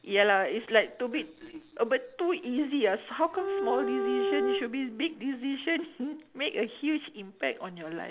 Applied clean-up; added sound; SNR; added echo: none; Bowed string instrument; 0 dB; none.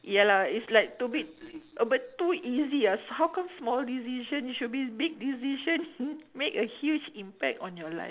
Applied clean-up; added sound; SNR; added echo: none; none; none; none.